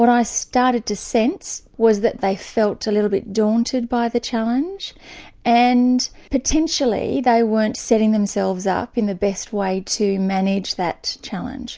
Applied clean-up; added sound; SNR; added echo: none; none; none; none.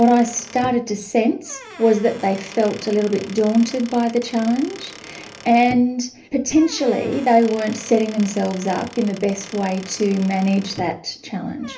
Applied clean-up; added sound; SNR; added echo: none; Squeak / Wood; 19 dB; reverberation time 0.3 s.